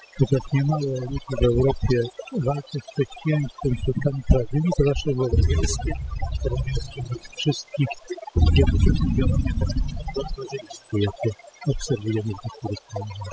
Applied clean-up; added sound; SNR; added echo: classical method spectral subtraction.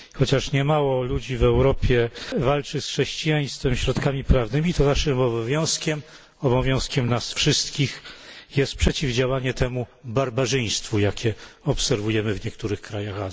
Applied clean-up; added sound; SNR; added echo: none; none; none; none.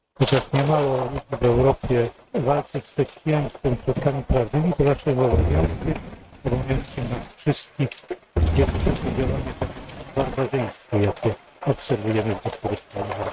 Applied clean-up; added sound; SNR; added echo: neural mask model RNNoise.